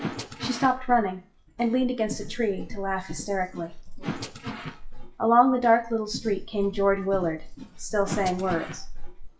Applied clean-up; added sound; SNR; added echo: classical method WPE with log-MMSE.